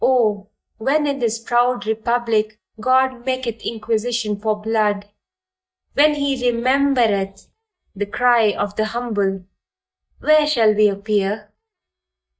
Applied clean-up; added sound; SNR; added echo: neural mask model DeepFilterNet 3.